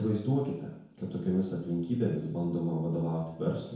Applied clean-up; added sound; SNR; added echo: none; none; none; reverberation time 0.9 s.